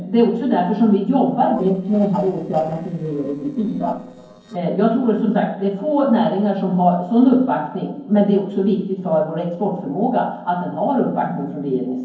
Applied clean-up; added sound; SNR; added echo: neural separator model SepFormer DNS4.